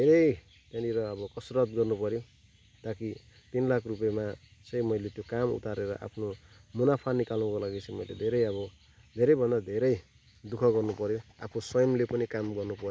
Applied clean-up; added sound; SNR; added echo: none; none; none; none.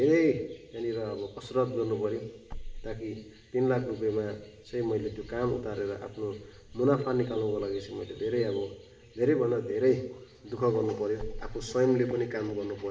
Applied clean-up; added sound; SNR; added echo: none; Wind / Car; 18 dB; reverberation time 1.3 s.